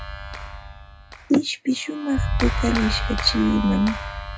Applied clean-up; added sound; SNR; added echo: none; Clapping; 4 dB; reverberation time 0.2 s.